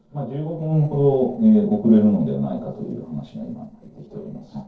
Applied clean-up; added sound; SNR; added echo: neural separator model SepFormer DNS4.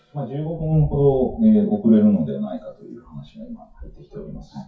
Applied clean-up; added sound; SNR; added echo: classical method WPE with log-MMSE.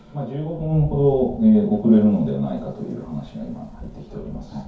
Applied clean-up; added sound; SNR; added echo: none; Rain; 18 dB; reverberation time 0.6 s.